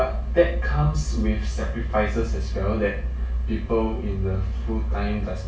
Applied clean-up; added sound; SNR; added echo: none; none; none; reverberation time 0.2 s.